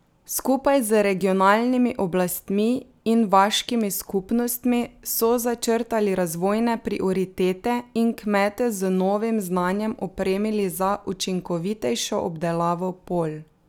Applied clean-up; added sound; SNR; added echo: none; none; none; none.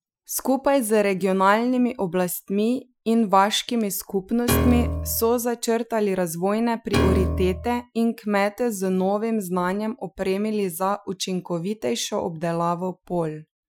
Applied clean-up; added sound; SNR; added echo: classical method Wiener filter.